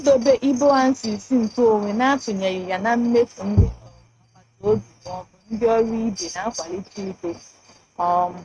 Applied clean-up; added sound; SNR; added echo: neural mask model RNNoise.